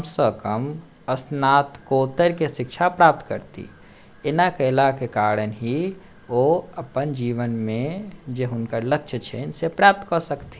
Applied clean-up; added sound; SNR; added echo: none; none; none; none.